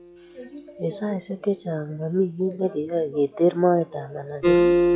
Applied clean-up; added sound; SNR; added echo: classical method log-MMSE.